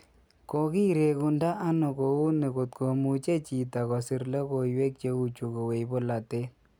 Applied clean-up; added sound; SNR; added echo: none; none; none; none.